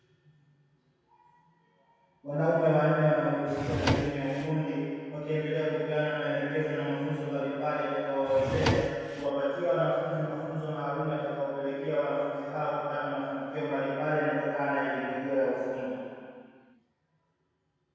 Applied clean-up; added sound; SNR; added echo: none; Drawer open or close; 3 dB; reverberation time 2.2 s.